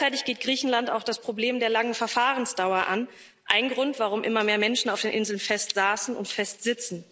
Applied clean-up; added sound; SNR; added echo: none; none; none; none.